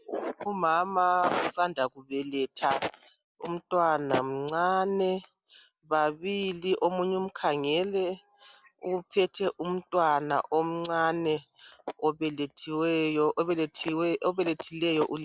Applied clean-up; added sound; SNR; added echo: none; none; none; none.